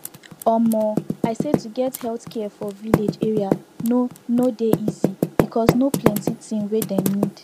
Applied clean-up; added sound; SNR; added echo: none; Typing; 2 dB; none.